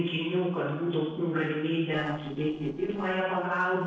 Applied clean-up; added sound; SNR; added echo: neural separator model SepFormer DNS4.